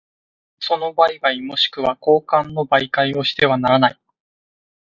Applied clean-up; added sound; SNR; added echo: none; none; none; none.